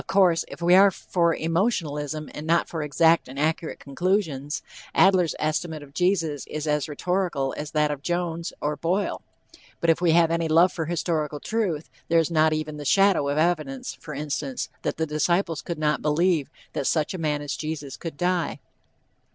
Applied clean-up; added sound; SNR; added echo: none; none; none; none.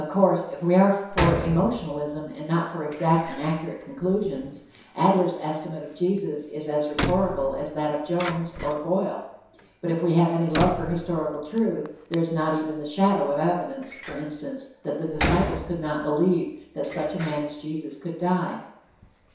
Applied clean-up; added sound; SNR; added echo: none; Door; 10 dB; reverberation time 0.7 s.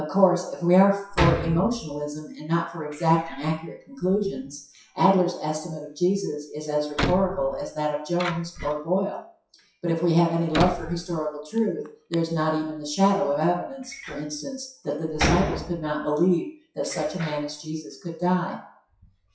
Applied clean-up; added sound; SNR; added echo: classical method WPE with log-MMSE.